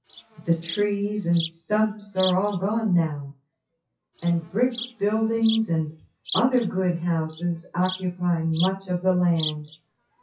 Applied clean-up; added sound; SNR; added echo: classical method WPE with log-MMSE.